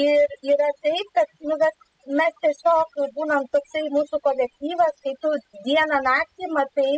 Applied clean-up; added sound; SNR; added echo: classical method spectral subtraction.